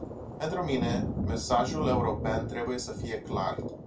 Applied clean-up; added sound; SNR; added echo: none; Thunder; 1 dB; reverberation time 0.2 s.